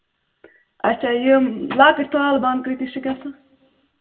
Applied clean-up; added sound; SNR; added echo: none; none; none; reverberation time 0.7 s.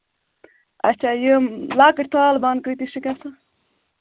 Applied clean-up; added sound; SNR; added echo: none; none; none; none.